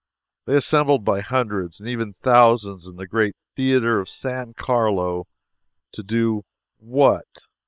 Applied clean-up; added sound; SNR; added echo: neural separator model SepFormer WHAM!.